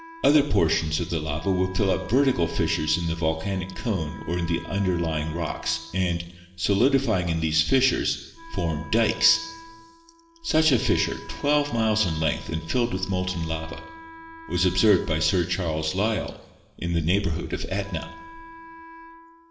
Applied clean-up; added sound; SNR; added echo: none; Wind instrument, woodwind instrument; 20 dB; reverberation time 1.1 s.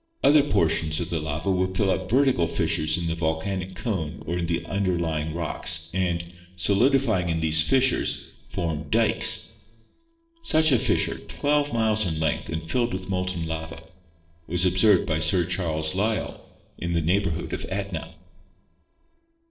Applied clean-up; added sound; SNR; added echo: neural separator model SepFormer DNS4.